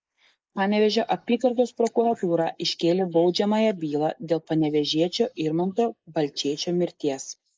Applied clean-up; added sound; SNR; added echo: neural mask model Resemble Enhance denoiser.